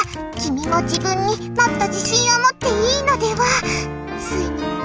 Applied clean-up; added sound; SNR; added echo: none; Tap; 19 dB; none.